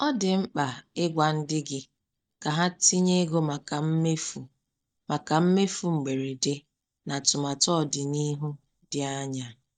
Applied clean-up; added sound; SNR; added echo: neural mask model DeepFilterNet 3.